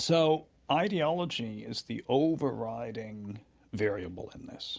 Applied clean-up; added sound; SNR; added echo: none; none; none; none.